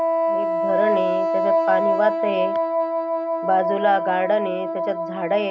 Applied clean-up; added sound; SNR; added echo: none; Wind instrument, woodwind instrument; -2 dB; none.